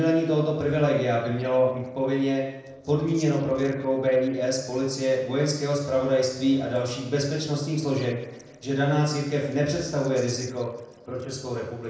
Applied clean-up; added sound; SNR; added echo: neural separator model SepFormer DNS4.